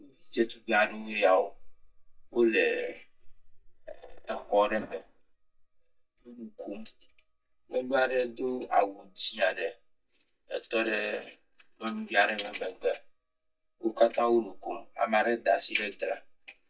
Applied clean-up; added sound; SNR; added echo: neural mask model DeepFilterNet 3.